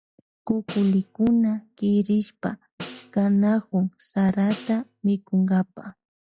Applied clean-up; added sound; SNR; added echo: classical method log-MMSE.